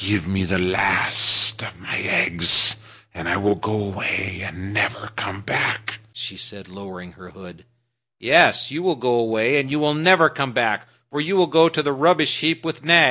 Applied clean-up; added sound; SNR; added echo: none; none; none; none.